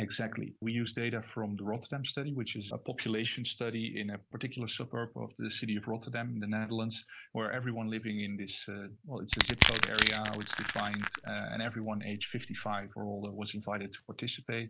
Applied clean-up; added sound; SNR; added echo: none; Crushing; -4 dB; none.